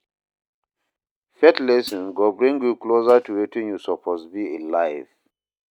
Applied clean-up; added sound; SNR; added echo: neural mask model RNNoise.